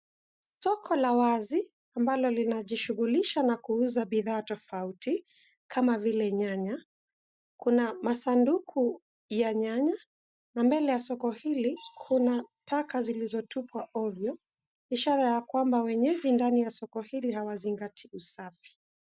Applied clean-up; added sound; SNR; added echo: neural mask model DeepFilterNet 3.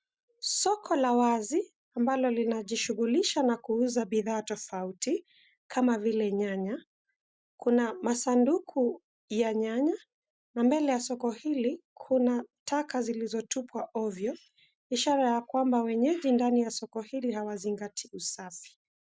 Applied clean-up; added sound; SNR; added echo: none; none; none; none.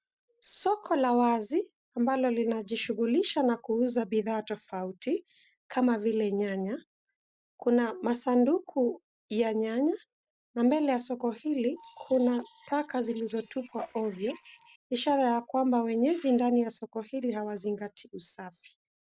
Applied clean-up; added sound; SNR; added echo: neural separator model SepFormer DNS4.